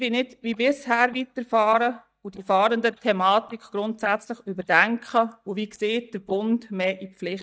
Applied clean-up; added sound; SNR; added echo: neural mask model DeepFilterNet 3.